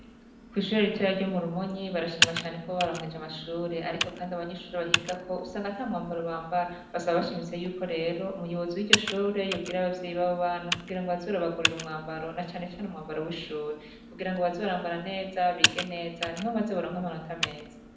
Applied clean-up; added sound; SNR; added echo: none; Computer keyboard; 4 dB; reverberation time 0.7 s.